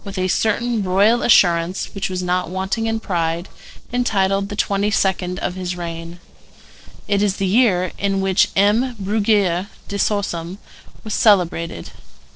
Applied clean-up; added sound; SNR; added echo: neural separator model SepFormer DNS4.